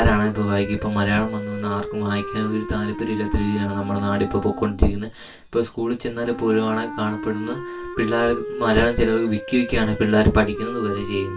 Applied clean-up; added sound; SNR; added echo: none; Wind instrument, woodwind instrument; 10 dB; reverberation time 0.2 s.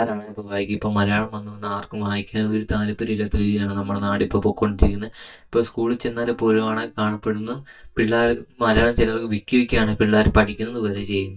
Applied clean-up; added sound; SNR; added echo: neural mask model DeepFilterNet 3.